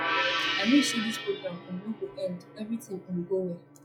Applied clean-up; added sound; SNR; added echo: classical method log-MMSE.